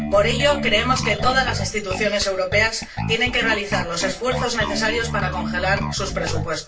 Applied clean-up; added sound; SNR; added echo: none; Bass guitar; 6 dB; reverberation time 0.2 s.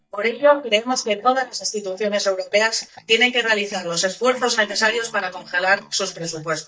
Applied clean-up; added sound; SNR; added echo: neural mask model DeepFilterNet 3.